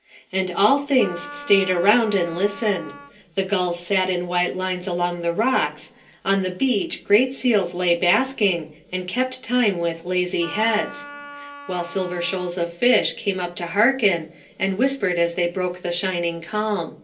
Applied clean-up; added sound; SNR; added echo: none; Wind instrument, woodwind instrument; 16 dB; reverberation time 0.3 s.